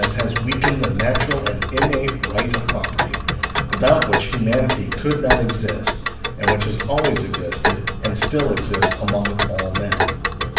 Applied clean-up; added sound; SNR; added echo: none; Tick; 0 dB; reverberation time 0.7 s.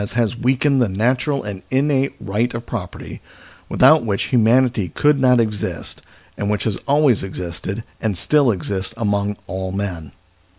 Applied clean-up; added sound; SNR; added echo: none; none; none; none.